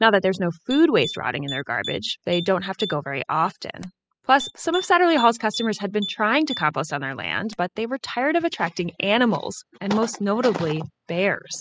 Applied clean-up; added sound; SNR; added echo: classical method spectral subtraction.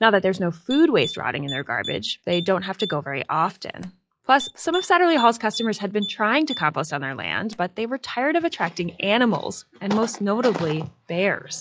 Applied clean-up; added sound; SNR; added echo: classical method log-MMSE.